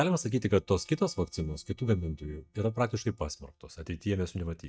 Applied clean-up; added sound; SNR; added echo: neural mask model DeepFilterNet 3.